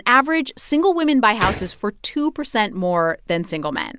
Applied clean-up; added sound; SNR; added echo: none; Gunshot, gunfire; 13 dB; none.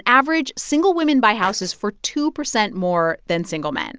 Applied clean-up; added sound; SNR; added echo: neural separator model SepFormer DNS4.